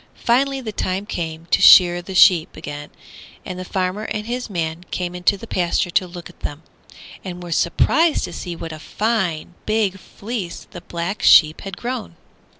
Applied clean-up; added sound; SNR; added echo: none; none; none; none.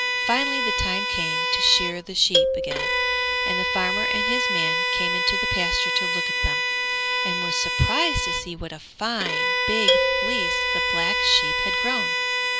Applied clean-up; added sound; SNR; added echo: none; Marimba, xylophone + Bowed string instrument; -5 dB; none.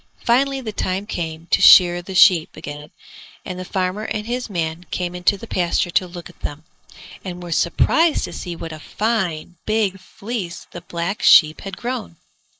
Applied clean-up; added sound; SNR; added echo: neural mask model Resemble Enhance denoiser.